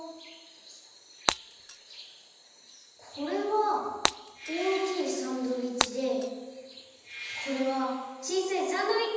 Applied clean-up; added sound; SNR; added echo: none; Shatter; 4 dB; reverberation time 1.1 s.